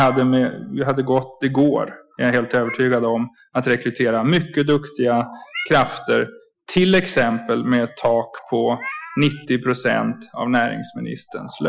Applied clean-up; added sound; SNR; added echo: classical method Wiener filter.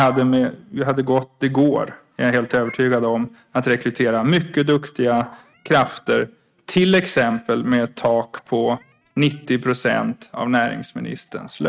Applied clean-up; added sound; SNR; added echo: neural mask model RNNoise.